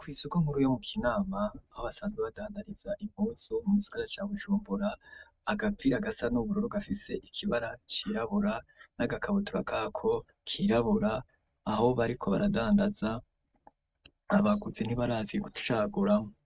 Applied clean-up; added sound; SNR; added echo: neural mask model RNNoise.